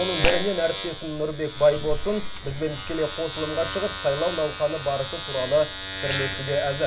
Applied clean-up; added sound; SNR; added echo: none; Domestic sounds, home sounds; 2 dB; reverberation time 0.2 s.